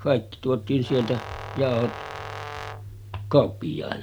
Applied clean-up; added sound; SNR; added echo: none; Brass instrument; 11 dB; none.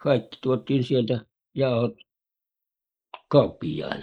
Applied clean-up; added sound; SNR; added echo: neural mask model Resemble Enhance denoiser.